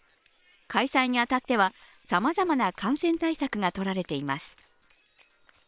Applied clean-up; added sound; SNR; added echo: neural separator model SepFormer WHAM!.